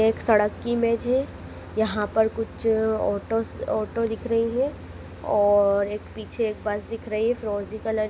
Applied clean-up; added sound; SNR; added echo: none; none; none; none.